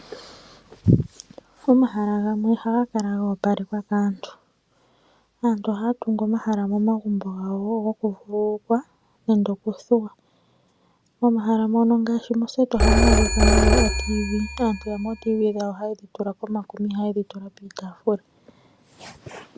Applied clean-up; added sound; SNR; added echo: none; Telephone; -3 dB; none.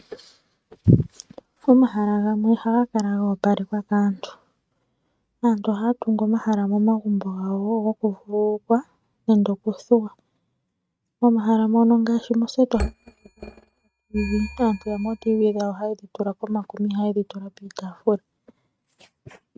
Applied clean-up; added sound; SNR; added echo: neural mask model RNNoise.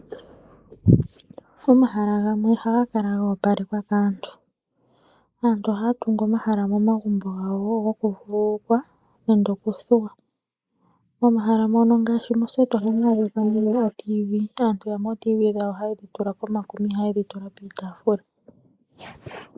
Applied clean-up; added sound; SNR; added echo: neural mask model Resemble Enhance denoiser.